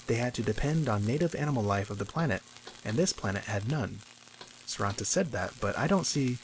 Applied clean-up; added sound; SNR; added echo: none; Tools + Knock; 20 dB; none.